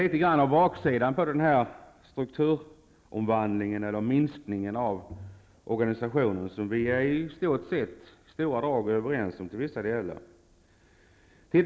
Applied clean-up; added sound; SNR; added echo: none; none; none; none.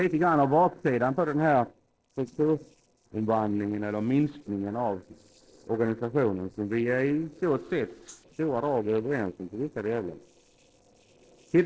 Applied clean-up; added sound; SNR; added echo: neural separator model SepFormer DNS4.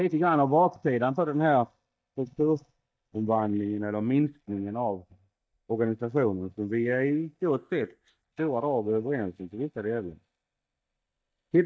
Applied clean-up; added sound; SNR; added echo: neural mask model DeepFilterNet 3.